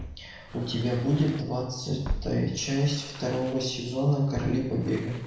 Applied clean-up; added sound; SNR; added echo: none; Walk, footsteps; 11 dB; reverberation time 0.8 s.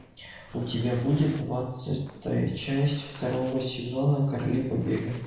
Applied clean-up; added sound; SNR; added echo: neural separator model SepFormer DNS4.